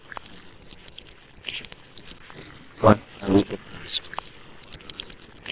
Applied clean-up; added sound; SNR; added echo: neural separator model SepFormer WHAMR!.